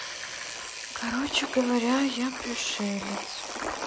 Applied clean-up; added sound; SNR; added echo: none; Engine / Domestic sounds, home sounds + Engine; 6 dB; none.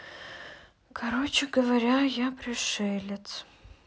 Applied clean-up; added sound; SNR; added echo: none; none; none; none.